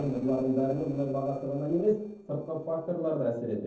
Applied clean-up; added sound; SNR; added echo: neural separator model SepFormer DNS4.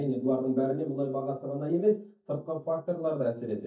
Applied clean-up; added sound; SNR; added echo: neural mask model DeepFilterNet 3.